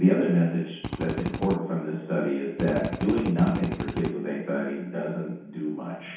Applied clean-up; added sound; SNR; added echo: none; Drill; 5 dB; reverberation time 0.8 s.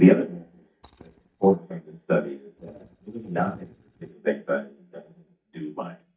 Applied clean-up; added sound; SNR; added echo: neural mask model DeepFilterNet 3.